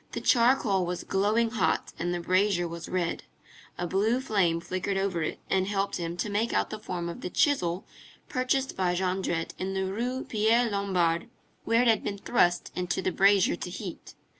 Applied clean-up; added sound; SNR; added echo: none; none; none; none.